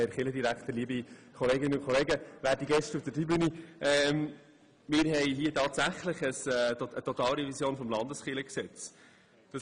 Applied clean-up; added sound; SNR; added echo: none; none; none; none.